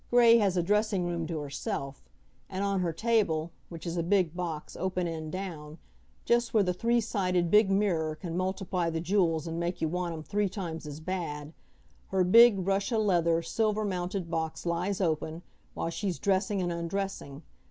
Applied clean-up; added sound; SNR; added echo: none; none; none; none.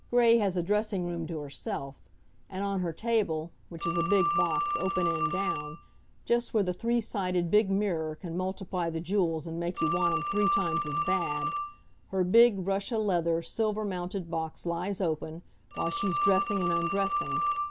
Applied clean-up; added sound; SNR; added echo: none; Telephone; 4 dB; none.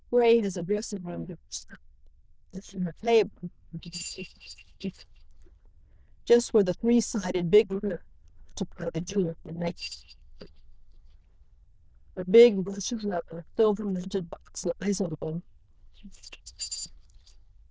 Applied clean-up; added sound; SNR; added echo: neural diffusion model UNIVERSE++.